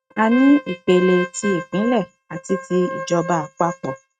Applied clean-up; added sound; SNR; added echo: neural mask model RNNoise.